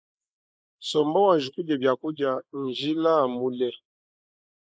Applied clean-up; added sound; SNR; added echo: neural mask model Resemble Enhance denoiser.